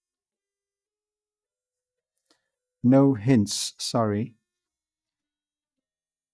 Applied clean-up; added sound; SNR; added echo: neural mask model DeepFilterNet 3.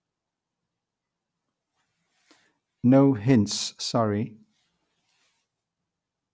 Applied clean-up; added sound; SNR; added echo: none; none; none; none.